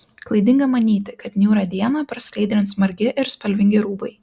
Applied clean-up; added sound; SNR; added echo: none; none; none; none.